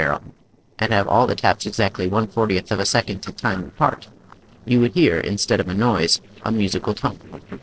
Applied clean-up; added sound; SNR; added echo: neural separator model SepFormer DNS4.